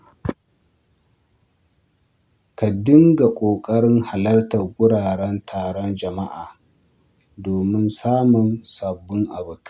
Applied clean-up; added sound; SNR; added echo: none; none; none; none.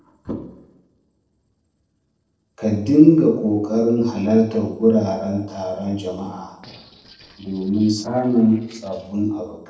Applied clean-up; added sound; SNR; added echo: neural separator model SepFormer DNS4.